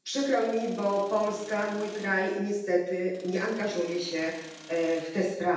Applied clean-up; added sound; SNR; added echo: none; Accelerating, revving, vroom; 19 dB; reverberation time 0.9 s.